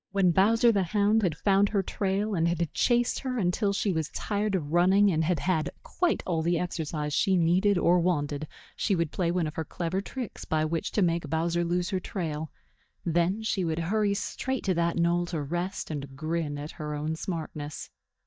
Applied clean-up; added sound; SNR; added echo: neural mask model DeepFilterNet 3.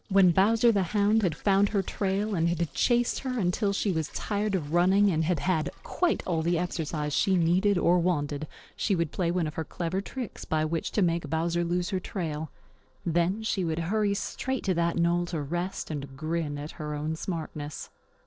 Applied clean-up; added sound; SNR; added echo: neural separator model SepFormer DNS4.